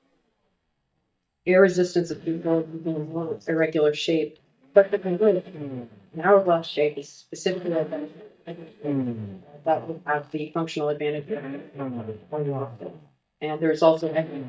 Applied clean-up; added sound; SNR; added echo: neural mask model DeepFilterNet 3.